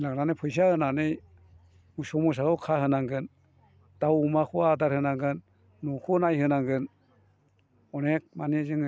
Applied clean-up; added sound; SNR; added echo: none; none; none; none.